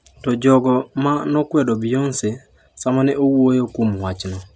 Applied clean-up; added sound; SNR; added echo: none; none; none; none.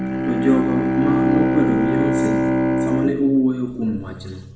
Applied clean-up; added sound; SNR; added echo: none; Bowed string instrument; -2 dB; reverberation time 0.7 s.